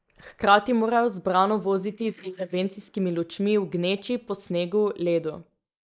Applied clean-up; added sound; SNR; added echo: neural mask model Resemble Enhance denoiser.